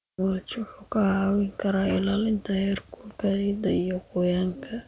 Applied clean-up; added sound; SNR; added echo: none; none; none; none.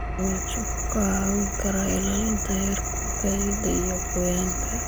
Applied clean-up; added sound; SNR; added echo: none; Engine; 3 dB; none.